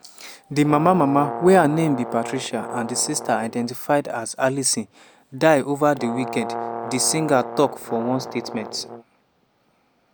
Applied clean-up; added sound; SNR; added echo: none; Brass instrument; 10 dB; none.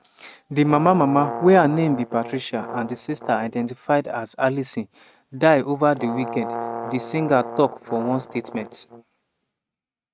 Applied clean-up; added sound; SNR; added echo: neural mask model RNNoise.